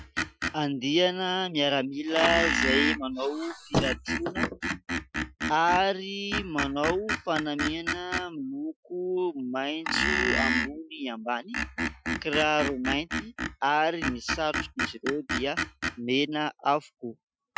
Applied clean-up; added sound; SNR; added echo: classical method Wiener filter.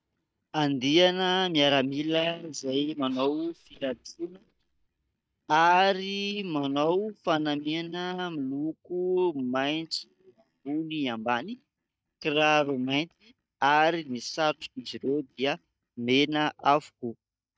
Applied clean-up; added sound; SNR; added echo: neural mask model DeepFilterNet 3.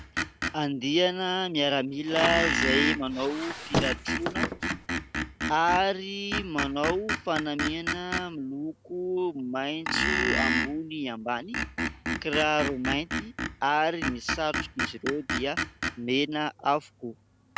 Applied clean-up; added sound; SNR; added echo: none; Squeak + Screech; 2 dB; none.